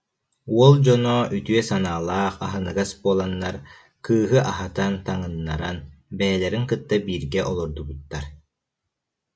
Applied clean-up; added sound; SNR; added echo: none; none; none; none.